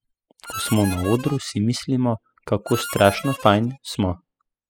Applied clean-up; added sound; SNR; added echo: classical method spectral subtraction.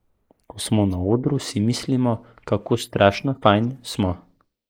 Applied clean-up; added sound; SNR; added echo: neural mask model Resemble Enhance denoiser.